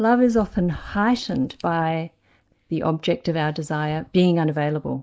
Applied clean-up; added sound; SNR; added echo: neural mask model DeepFilterNet 3.